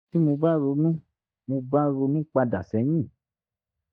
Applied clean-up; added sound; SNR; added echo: neural mask model DeepFilterNet 3.